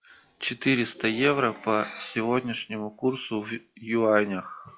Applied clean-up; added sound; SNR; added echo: classical method log-MMSE.